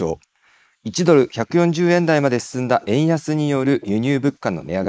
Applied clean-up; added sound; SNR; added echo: neural mask model Resemble Enhance denoiser.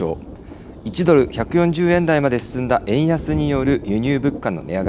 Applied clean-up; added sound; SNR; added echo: none; Thunder; 13 dB; none.